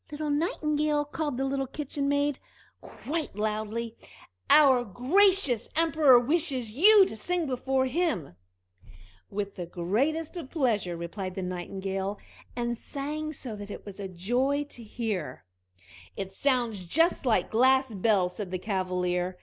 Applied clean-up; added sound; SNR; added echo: none; none; none; none.